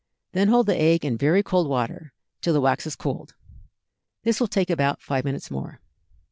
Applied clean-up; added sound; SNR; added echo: none; none; none; none.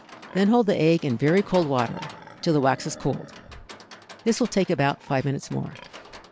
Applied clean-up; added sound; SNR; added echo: none; Livestock, farm animals, working animals; 18 dB; none.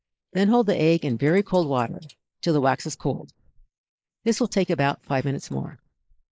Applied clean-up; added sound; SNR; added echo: neural mask model Resemble Enhance denoiser.